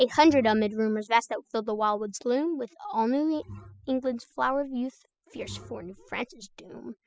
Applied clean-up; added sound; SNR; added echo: classical method spectral subtraction.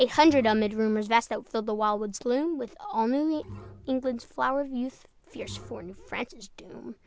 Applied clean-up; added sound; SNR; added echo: none; Bowed string instrument; 19 dB; none.